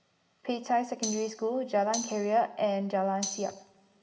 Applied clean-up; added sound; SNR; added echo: none; Tambourine; 9 dB; reverberation time 1.6 s.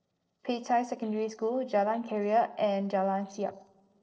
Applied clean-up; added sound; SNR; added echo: neural separator model SepFormer DNS4.